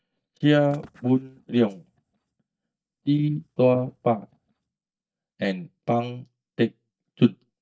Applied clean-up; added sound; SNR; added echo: neural mask model DeepFilterNet 3.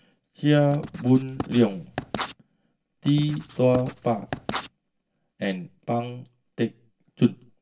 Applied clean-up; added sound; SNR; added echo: none; Writing; 9 dB; reverberation time 0.2 s.